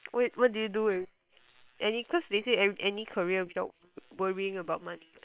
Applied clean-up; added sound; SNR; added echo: neural separator model SepFormer WHAM!.